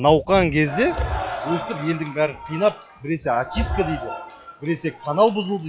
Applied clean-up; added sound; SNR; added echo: classical method log-MMSE.